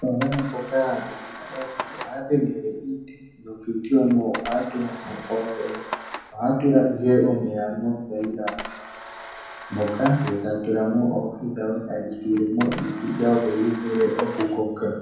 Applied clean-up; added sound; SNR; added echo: none; Camera; 14 dB; reverberation time 0.9 s.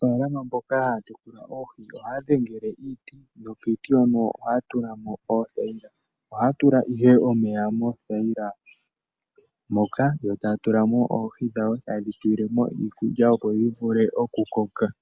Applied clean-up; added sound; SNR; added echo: none; none; none; none.